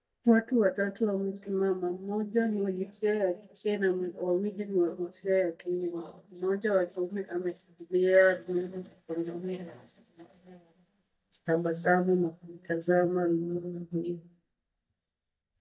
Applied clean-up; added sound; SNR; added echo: neural mask model DeepFilterNet 3.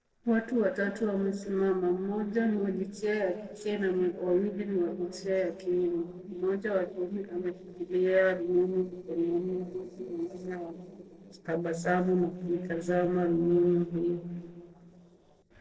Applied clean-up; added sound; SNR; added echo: neural separator model SepFormer DNS4.